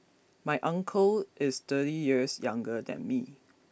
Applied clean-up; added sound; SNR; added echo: none; none; none; none.